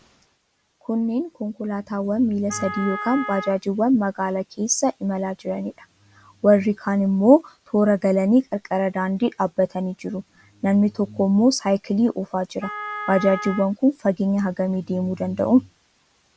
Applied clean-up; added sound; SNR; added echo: none; Wind instrument, woodwind instrument; 12 dB; none.